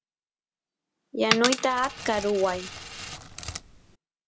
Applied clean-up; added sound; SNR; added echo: none; Coin (dropping) + Crackle; 5 dB; none.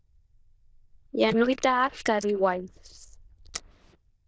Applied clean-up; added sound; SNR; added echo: neural diffusion model UNIVERSE++.